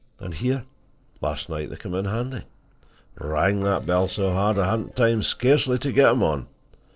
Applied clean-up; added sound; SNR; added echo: neural separator model SepFormer DNS4.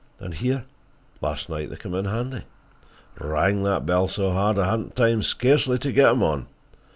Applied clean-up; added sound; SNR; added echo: none; none; none; none.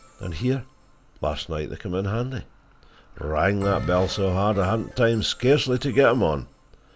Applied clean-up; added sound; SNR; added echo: none; Bell; 18 dB; none.